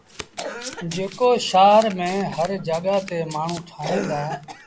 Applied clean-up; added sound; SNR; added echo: none; Cough + Domestic sounds, home sounds; 13 dB; none.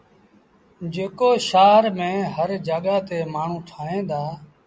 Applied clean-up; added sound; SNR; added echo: none; none; none; none.